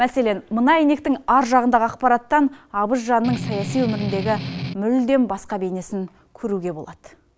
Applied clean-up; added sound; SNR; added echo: none; Strum; 7 dB; none.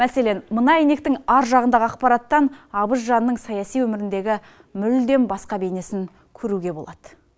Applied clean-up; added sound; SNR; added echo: none; none; none; none.